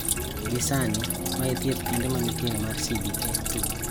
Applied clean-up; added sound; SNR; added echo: none; Bus + Drip; -1 dB; none.